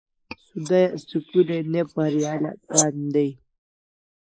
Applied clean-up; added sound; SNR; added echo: neural mask model Resemble Enhance denoiser.